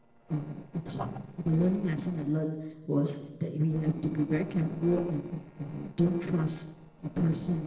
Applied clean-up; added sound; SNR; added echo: neural separator model SepFormer DNS4.